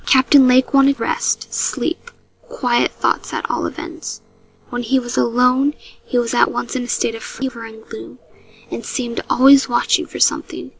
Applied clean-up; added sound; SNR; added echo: neural separator model SepFormer DNS4.